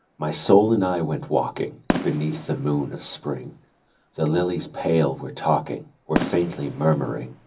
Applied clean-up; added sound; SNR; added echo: none; Fireworks; 11 dB; reverberation time 0.4 s.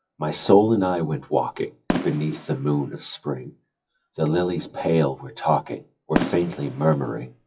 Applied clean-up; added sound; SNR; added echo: classical method WPE with log-MMSE.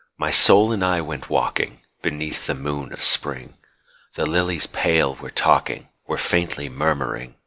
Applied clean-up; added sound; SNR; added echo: none; none; none; none.